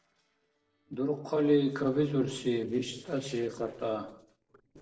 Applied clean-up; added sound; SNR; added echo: neural separator model SepFormer DNS4.